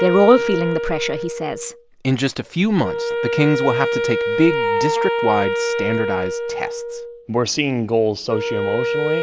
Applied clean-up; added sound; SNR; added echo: none; Wind instrument, woodwind instrument; 2 dB; none.